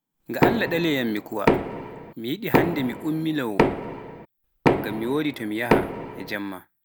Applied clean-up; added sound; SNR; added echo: none; Knock; -3 dB; none.